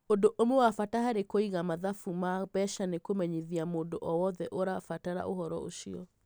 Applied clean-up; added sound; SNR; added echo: none; none; none; none.